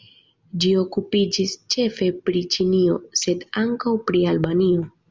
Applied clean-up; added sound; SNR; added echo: none; none; none; none.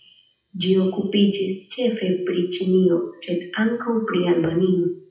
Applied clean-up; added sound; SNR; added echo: classical method WPE with log-MMSE.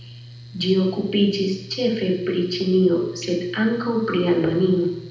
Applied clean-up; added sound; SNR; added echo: none; Mechanical fan; 19 dB; reverberation time 0.8 s.